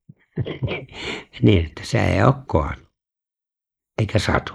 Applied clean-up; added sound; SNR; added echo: neural mask model Resemble Enhance denoiser.